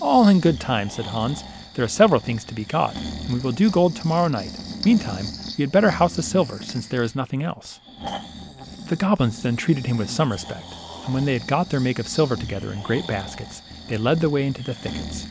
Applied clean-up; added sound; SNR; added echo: none; Breathing; 13 dB; none.